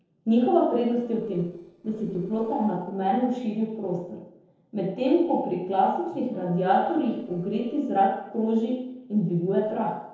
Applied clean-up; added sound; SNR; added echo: neural separator model SepFormer DNS4.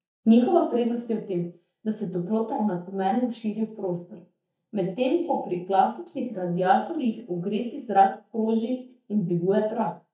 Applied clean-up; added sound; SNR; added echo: neural mask model DeepFilterNet 3.